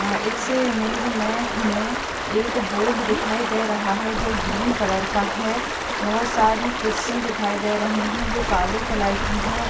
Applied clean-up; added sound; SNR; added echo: none; Stream; 0 dB; reverberation time 0.2 s.